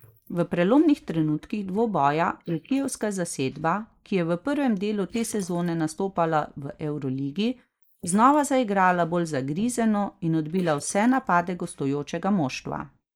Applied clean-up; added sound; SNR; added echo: neural mask model Resemble Enhance denoiser.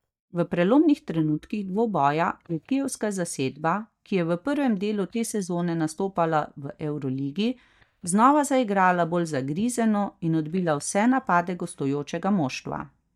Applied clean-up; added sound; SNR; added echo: neural mask model DeepFilterNet 3.